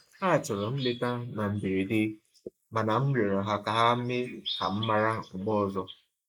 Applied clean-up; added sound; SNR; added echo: neural mask model Resemble Enhance denoiser.